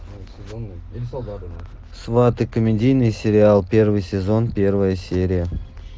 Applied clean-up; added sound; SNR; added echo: none; none; none; none.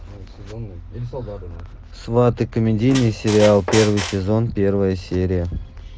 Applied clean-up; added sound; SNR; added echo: none; Squeak; 8 dB; none.